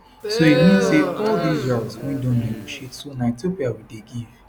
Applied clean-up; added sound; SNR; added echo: none; Crowd; 3 dB; none.